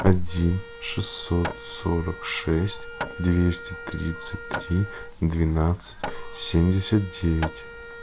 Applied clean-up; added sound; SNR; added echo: none; Hammer + Wind instrument, woodwind instrument; 13 dB; none.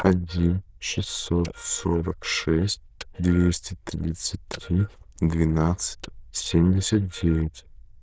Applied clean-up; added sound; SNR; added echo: neural diffusion model UNIVERSE++.